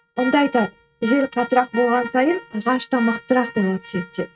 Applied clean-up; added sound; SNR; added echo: neural mask model RNNoise.